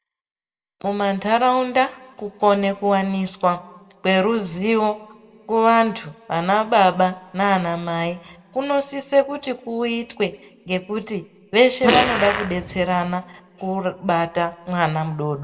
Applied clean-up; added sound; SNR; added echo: none; Fart; 1 dB; reverberation time 2.7 s.